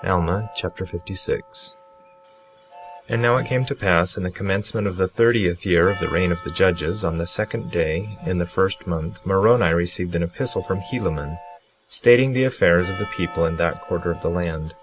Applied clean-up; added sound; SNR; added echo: none; Train + Percussion; 19 dB; none.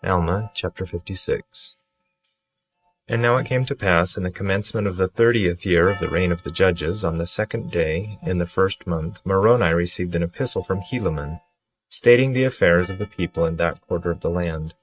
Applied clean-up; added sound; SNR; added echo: neural mask model RNNoise.